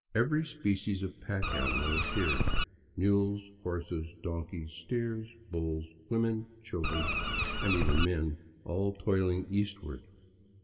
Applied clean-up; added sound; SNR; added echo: none; Bird; -3 dB; reverberation time 1.8 s.